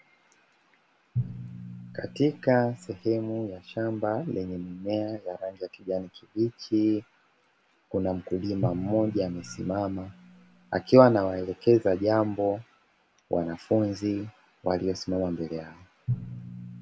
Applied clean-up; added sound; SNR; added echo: none; Drum; 14 dB; none.